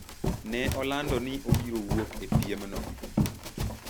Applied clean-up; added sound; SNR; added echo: none; Run; -3 dB; none.